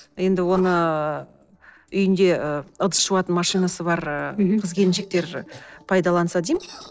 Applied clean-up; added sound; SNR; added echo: neural separator model SepFormer DNS4.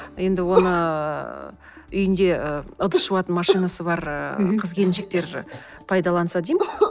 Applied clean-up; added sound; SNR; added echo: none; Cough; 6 dB; none.